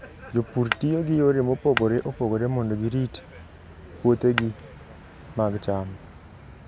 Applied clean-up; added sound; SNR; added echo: none; Shatter; 8 dB; none.